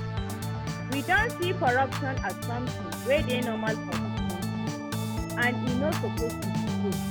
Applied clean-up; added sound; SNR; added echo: none; Organ; -1 dB; none.